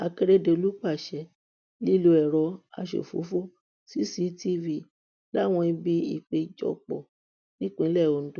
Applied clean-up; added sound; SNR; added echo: none; none; none; none.